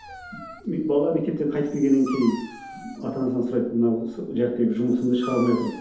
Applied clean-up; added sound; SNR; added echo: none; Dog; 18 dB; reverberation time 2.2 s.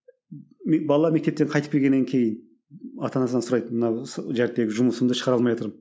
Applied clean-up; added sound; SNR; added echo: none; none; none; none.